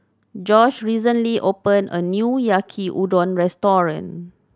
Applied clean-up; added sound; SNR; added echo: none; none; none; none.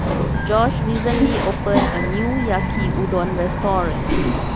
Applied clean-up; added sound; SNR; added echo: none; Bird vocalization, bird call, bird song; -2 dB; none.